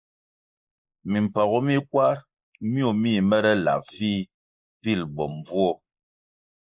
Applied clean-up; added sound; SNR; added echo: neural mask model Resemble Enhance denoiser.